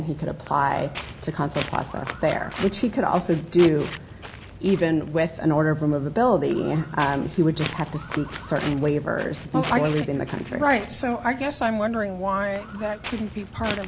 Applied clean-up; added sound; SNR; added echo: none; Walk, footsteps; 13 dB; none.